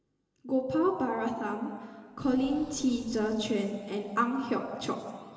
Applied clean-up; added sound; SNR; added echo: none; Boom; 20 dB; reverberation time 2.5 s.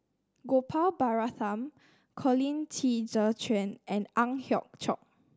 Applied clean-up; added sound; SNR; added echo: none; none; none; none.